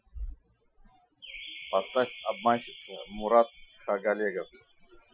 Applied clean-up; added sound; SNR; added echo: classical method Wiener filter.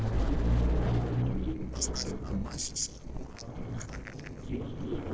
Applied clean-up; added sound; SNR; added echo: neural separator model SepFormer DNS4.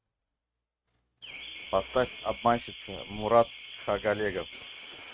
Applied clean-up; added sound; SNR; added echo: neural mask model RNNoise.